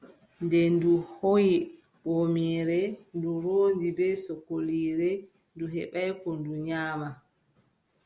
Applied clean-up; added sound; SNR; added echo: none; none; none; none.